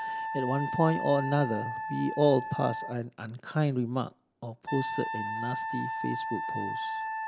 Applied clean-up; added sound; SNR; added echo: none; Wind instrument, woodwind instrument; 5 dB; none.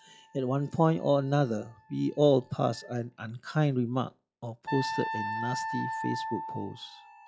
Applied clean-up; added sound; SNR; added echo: classical method log-MMSE.